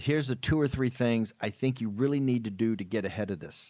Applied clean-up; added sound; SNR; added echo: none; none; none; none.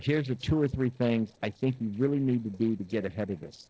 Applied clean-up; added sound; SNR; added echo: neural separator model SepFormer DNS4.